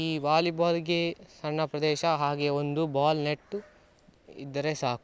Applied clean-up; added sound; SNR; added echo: none; none; none; none.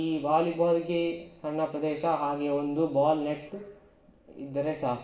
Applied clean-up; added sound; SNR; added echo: none; none; none; reverberation time 0.8 s.